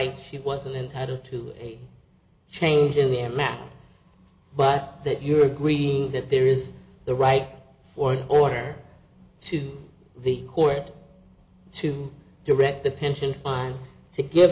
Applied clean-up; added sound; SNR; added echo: none; none; none; none.